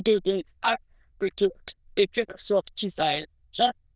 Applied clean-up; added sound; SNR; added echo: neural diffusion model UNIVERSE++.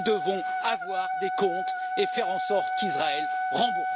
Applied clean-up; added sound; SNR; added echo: none; Wind instrument, woodwind instrument; -1 dB; none.